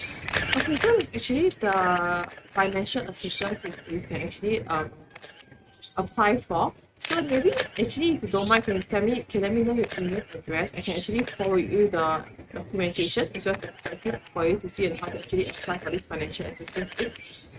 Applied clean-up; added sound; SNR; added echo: neural mask model RNNoise.